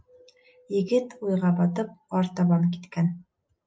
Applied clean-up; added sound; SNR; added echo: none; none; none; none.